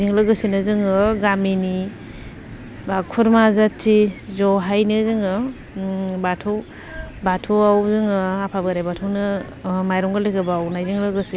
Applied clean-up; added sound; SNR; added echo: none; none; none; none.